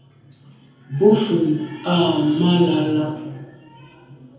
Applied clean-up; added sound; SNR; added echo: none; none; none; reverberation time 0.7 s.